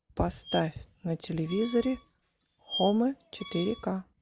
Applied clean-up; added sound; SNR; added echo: none; Squeak; 13 dB; none.